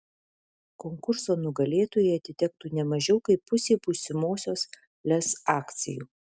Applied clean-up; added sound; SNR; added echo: none; none; none; none.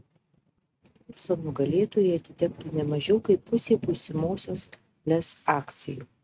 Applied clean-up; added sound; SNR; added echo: neural mask model RNNoise.